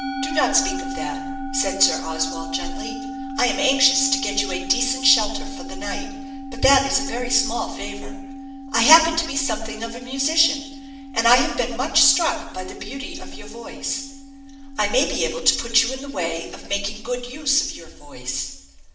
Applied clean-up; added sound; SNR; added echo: none; Musical instrument; 10 dB; reverberation time 0.8 s.